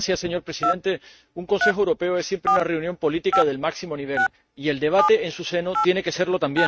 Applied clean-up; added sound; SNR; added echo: neural mask model RNNoise.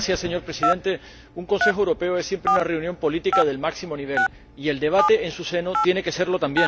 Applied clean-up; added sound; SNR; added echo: none; Telephone; 3 dB; none.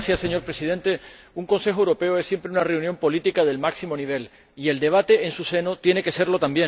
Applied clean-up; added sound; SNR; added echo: none; none; none; none.